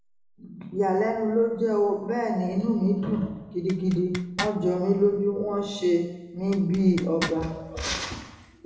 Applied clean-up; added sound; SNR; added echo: none; Zipper (clothing); 12 dB; reverberation time 0.9 s.